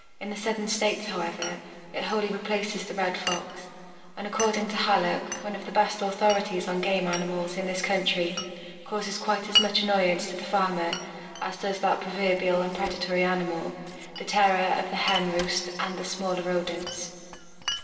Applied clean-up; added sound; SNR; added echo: none; Glass; 10 dB; reverberation time 2.4 s.